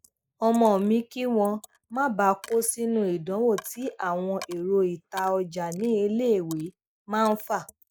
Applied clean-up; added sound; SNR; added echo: neural mask model Resemble Enhance denoiser.